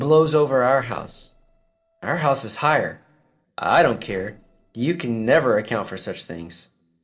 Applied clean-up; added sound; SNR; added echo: neural separator model SepFormer DNS4.